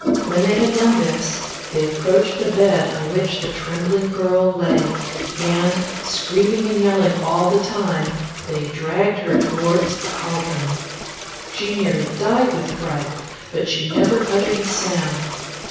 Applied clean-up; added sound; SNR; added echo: none; Toilet flush; 7 dB; reverberation time 1.1 s.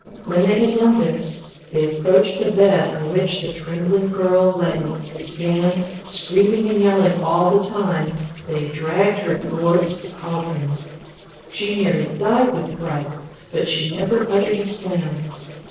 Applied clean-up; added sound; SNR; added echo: neural separator model SepFormer DNS4.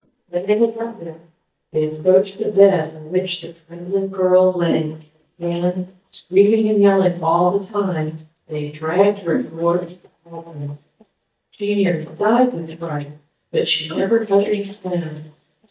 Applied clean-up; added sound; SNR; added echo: neural mask model DeepFilterNet 3.